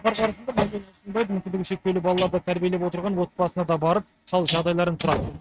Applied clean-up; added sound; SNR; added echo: neural mask model RNNoise.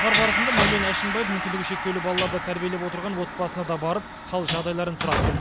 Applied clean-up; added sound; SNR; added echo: none; Gong + Train; -1 dB; none.